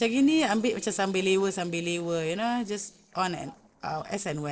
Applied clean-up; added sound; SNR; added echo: neural separator model SepFormer DNS4.